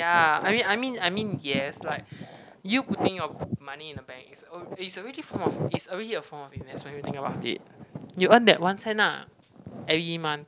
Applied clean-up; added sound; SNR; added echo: none; none; none; none.